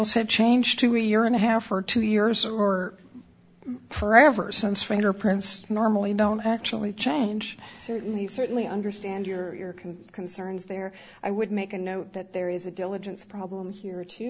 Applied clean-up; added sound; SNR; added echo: none; none; none; none.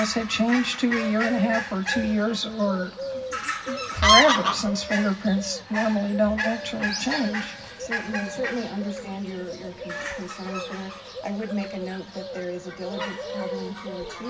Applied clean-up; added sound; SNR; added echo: none; Fowl; 3 dB; reverberation time 0.4 s.